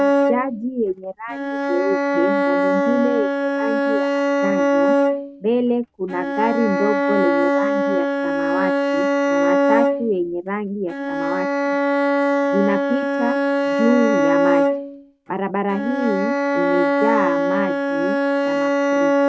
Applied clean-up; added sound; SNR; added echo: neural mask model RNNoise.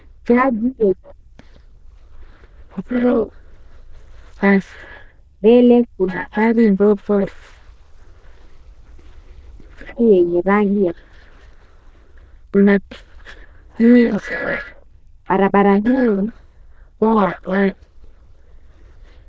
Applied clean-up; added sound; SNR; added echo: neural diffusion model UNIVERSE++.